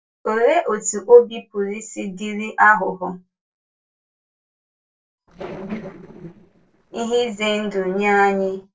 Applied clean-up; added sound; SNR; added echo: neural separator model SepFormer DNS4.